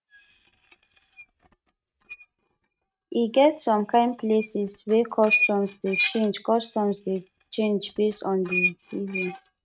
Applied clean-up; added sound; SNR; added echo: neural mask model RNNoise.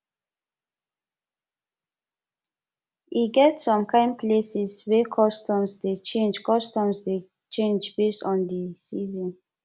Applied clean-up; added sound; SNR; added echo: none; none; none; none.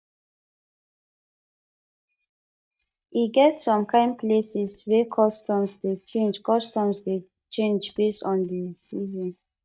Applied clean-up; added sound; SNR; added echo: neural mask model DeepFilterNet 3.